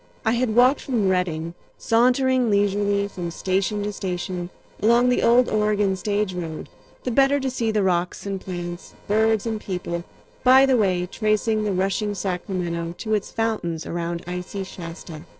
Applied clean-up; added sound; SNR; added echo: neural separator model SepFormer DNS4.